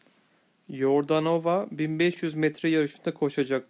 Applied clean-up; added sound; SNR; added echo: none; none; none; none.